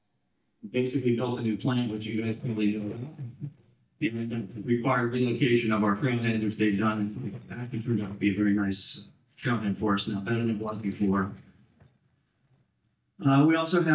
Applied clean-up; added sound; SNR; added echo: neural mask model DeepFilterNet 3.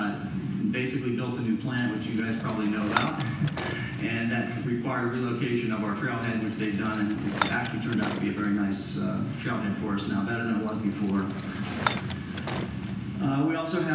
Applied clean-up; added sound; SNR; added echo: none; Bicycle; 11 dB; reverberation time 0.9 s.